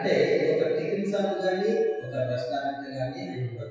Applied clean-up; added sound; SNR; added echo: classical method WPE with log-MMSE.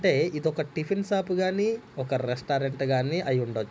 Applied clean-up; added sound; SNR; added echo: none; none; none; none.